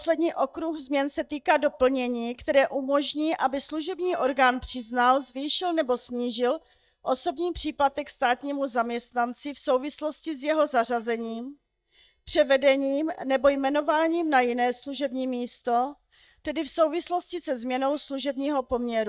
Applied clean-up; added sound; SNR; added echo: neural mask model DeepFilterNet 3.